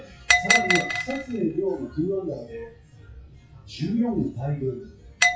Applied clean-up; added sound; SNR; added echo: classical method WPE with log-MMSE.